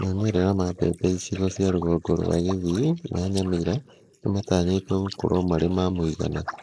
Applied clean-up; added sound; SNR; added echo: neural mask model Resemble Enhance denoiser.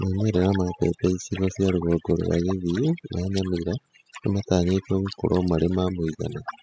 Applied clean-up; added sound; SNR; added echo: classical method spectral subtraction.